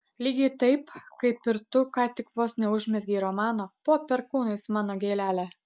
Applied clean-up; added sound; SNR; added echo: none; none; none; none.